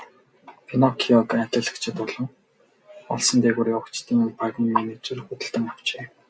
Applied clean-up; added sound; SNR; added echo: none; none; none; none.